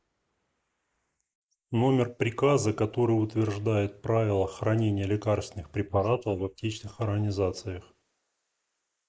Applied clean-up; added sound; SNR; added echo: neural mask model Resemble Enhance denoiser.